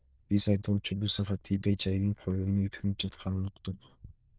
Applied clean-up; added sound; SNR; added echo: neural diffusion model UNIVERSE++.